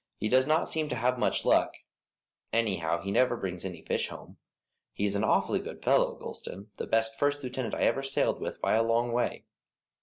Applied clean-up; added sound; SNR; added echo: none; none; none; none.